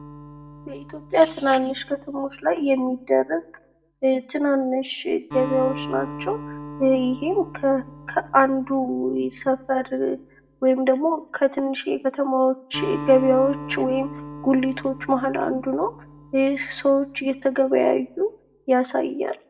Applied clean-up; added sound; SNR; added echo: none; Acoustic guitar; 16 dB; reverberation time 0.4 s.